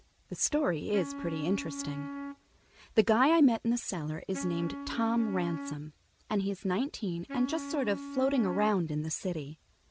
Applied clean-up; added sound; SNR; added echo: none; Wind instrument, woodwind instrument; 10 dB; none.